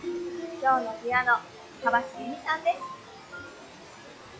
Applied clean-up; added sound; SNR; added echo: classical method log-MMSE.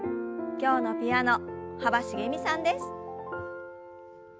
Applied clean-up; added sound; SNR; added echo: none; none; none; none.